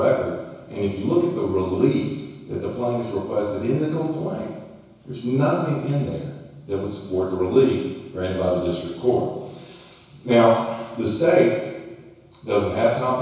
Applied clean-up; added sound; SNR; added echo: none; none; none; reverberation time 1.1 s.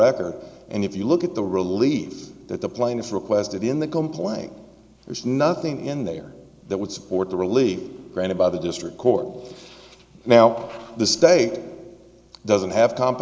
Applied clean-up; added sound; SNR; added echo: none; none; none; none.